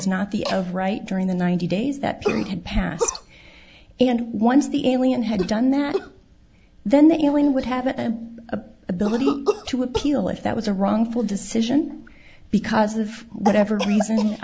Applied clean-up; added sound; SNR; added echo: none; Cough; 11 dB; none.